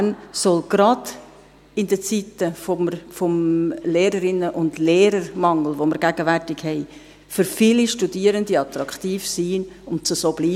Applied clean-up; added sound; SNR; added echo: none; none; none; none.